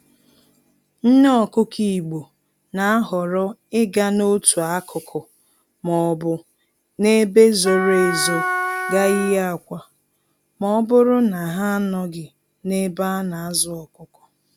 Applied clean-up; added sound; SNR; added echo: none; Wind instrument, woodwind instrument; 5 dB; none.